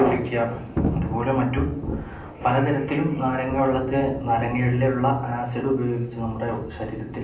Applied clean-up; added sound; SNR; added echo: none; Thunder / Rain; 9 dB; reverberation time 0.6 s.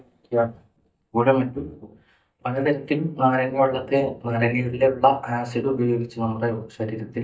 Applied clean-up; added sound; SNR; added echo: neural mask model DeepFilterNet 3.